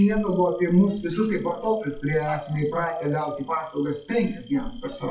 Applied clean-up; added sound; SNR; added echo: classical method WPE with log-MMSE.